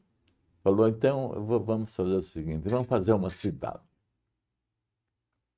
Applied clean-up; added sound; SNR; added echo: neural mask model RNNoise.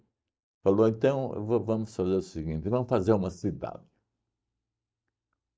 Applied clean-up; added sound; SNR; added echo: neural mask model DeepFilterNet 3.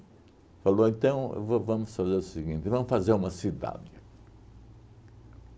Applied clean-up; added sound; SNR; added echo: none; none; none; none.